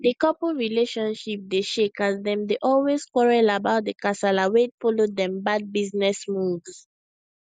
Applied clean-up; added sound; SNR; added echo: none; none; none; none.